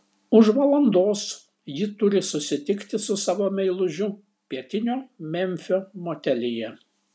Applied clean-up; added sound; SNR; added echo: none; none; none; none.